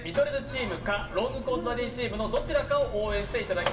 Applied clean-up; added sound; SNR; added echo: none; Mechanisms; 11 dB; reverberation time 0.7 s.